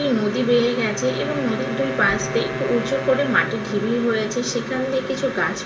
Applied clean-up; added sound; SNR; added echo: none; Wind instrument, woodwind instrument; 11 dB; reverberation time 0.3 s.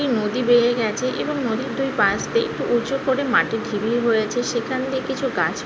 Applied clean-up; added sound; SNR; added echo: none; none; none; none.